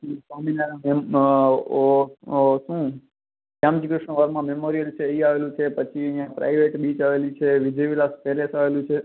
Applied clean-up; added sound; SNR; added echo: none; none; none; none.